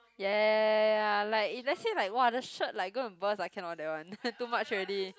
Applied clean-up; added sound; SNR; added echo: none; none; none; none.